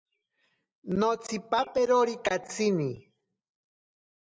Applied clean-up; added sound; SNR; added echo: neural mask model DeepFilterNet 3.